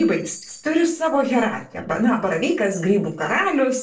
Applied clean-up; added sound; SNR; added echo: neural separator model SepFormer DNS4.